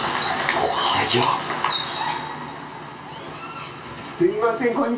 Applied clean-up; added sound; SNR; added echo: none; none; none; reverberation time 0.3 s.